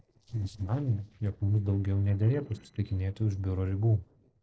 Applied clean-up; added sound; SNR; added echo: neural separator model SepFormer DNS4.